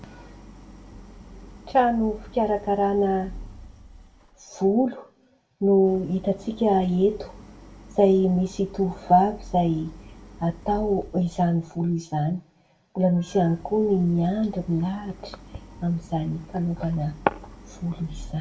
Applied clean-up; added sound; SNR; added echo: none; Idling; 19 dB; reverberation time 0.3 s.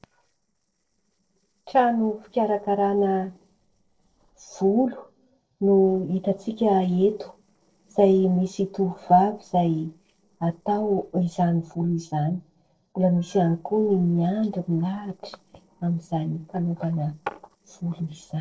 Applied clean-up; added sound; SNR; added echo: neural separator model SepFormer DNS4.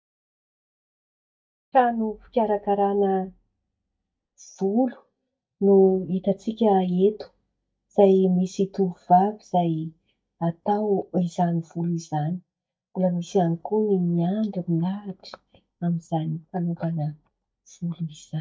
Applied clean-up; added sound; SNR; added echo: neural mask model DeepFilterNet 3.